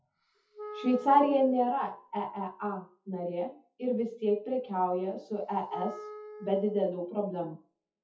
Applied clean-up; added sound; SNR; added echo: classical method WPE with log-MMSE.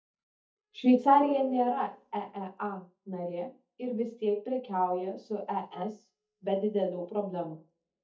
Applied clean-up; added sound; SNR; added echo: neural mask model DeepFilterNet 3.